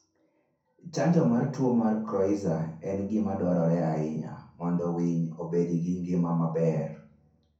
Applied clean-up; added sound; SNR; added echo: none; none; none; reverberation time 0.6 s.